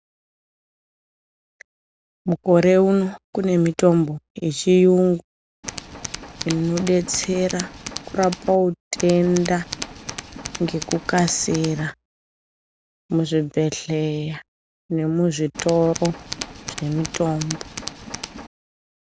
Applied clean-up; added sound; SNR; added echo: none; Tools; 11 dB; none.